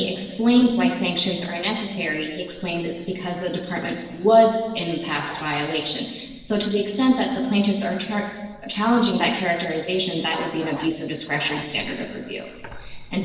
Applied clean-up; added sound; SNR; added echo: none; Zipper (clothing); 15 dB; reverberation time 1.2 s.